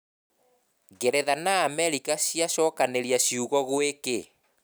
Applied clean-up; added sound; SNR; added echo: none; none; none; none.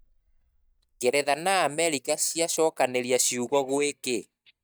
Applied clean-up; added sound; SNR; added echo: neural mask model DeepFilterNet 3.